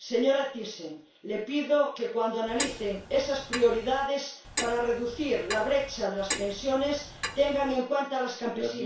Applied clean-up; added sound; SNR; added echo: none; Clock; 9 dB; reverberation time 0.3 s.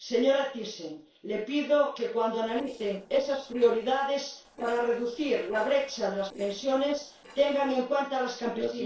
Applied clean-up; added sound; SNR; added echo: neural separator model SepFormer DNS4.